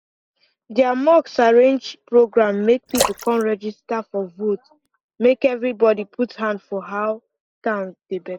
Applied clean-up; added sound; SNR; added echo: neural mask model Resemble Enhance denoiser.